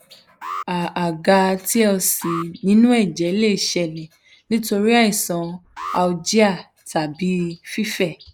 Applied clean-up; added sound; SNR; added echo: neural mask model Resemble Enhance denoiser.